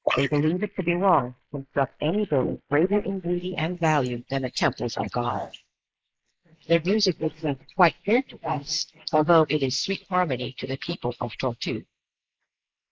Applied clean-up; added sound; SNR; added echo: neural mask model Resemble Enhance denoiser.